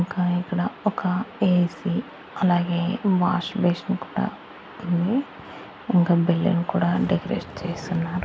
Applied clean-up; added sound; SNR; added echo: none; none; none; none.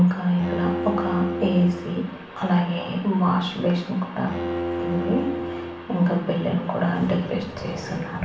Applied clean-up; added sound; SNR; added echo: none; Bowed string instrument; 8 dB; reverberation time 0.6 s.